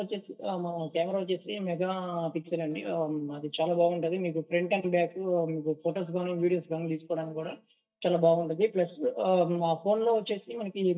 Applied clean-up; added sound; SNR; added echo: neural mask model DeepFilterNet 3.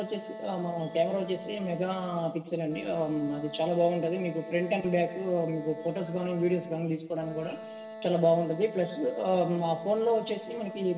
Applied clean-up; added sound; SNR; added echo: none; Wind instrument, woodwind instrument; 13 dB; reverberation time 1.1 s.